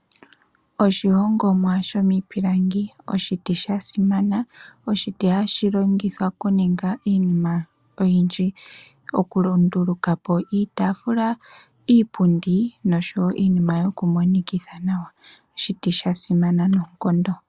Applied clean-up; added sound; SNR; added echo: none; none; none; none.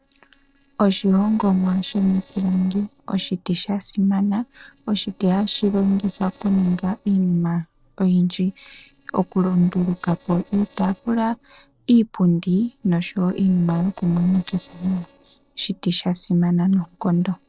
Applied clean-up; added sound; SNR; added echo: neural separator model SepFormer DNS4.